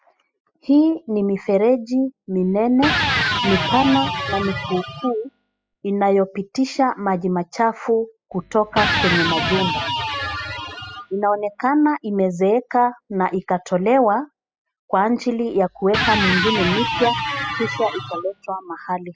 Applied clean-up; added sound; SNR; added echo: classical method spectral subtraction.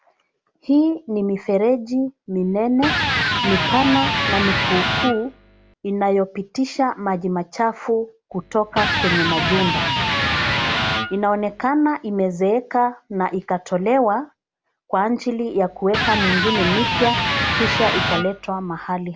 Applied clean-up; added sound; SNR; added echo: none; Electric guitar; 0 dB; none.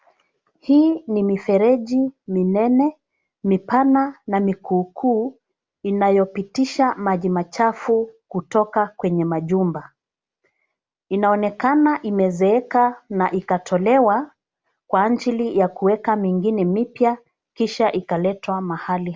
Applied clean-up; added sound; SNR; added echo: none; none; none; none.